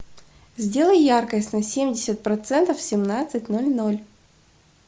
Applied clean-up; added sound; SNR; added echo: none; none; none; none.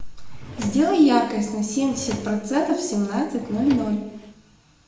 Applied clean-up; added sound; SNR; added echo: none; Drawer open or close; 17 dB; reverberation time 0.8 s.